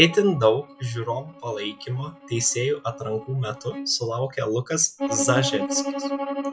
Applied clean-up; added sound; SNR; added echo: classical method log-MMSE.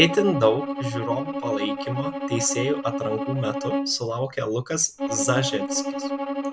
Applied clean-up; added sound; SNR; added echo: none; Bowed string instrument; 4 dB; none.